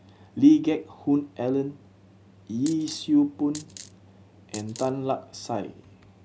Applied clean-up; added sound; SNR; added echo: none; Coin (dropping); 16 dB; none.